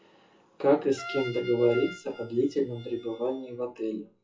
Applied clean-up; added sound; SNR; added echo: classical method WPE with log-MMSE.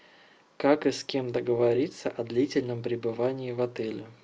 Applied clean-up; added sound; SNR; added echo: none; none; none; none.